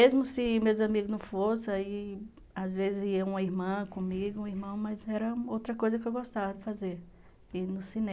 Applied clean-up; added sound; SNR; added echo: none; none; none; none.